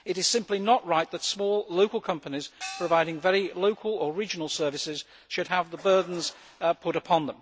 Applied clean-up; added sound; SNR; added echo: none; Gong; 15 dB; none.